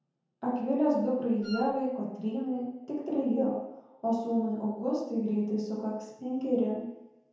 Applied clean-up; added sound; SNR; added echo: none; Wind instrument, woodwind instrument; 15 dB; reverberation time 0.9 s.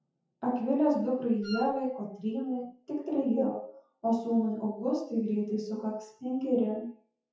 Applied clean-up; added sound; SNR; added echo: classical method WPE with log-MMSE.